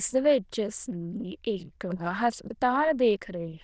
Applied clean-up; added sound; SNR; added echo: neural diffusion model UNIVERSE++.